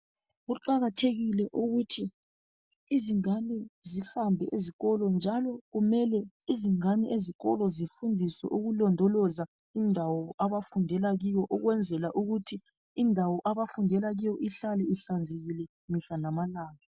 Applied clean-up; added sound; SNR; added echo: none; none; none; none.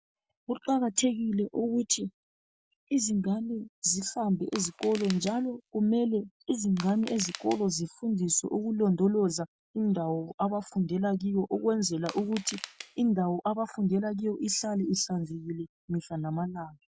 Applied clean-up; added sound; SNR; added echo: none; Crushing; 15 dB; none.